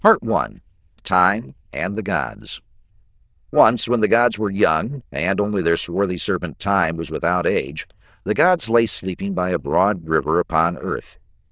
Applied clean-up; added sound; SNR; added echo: neural diffusion model UNIVERSE++.